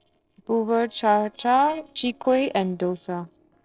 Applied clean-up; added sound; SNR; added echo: neural separator model SepFormer DNS4.